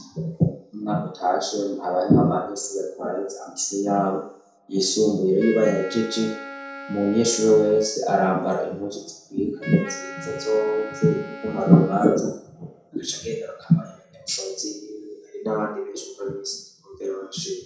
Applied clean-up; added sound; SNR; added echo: none; Wind instrument, woodwind instrument; 15 dB; reverberation time 0.5 s.